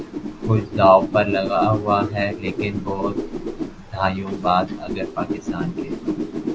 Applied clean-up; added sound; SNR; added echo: none; Whoosh, swoosh, swish; 6 dB; none.